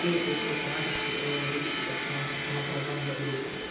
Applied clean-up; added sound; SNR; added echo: none; Domestic sounds, home sounds; -1 dB; reverberation time 0.9 s.